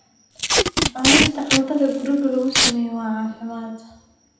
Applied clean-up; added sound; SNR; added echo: none; Packing tape, duct tape; -2 dB; reverberation time 0.8 s.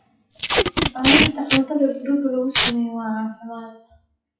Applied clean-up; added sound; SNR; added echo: classical method WPE with log-MMSE.